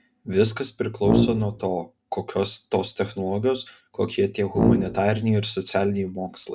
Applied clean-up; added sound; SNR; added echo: none; Brass instrument; -2 dB; none.